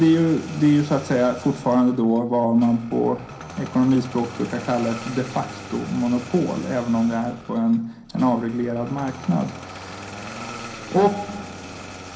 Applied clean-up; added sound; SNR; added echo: none; Engine starting; 15 dB; reverberation time 0.3 s.